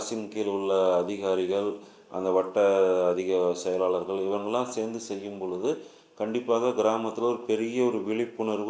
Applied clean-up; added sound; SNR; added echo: none; none; none; none.